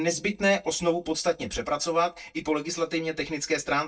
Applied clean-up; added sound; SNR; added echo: neural mask model DeepFilterNet 3.